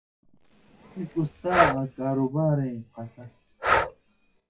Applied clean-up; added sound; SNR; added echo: classical method WPE with log-MMSE.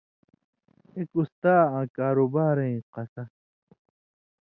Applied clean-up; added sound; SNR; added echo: none; none; none; none.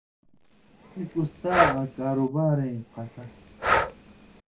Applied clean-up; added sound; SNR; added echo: none; Breathing; 2 dB; reverberation time 0.2 s.